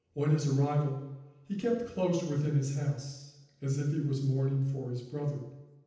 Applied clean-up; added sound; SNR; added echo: none; none; none; reverberation time 0.9 s.